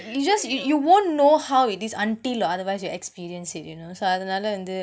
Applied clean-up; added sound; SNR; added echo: none; none; none; none.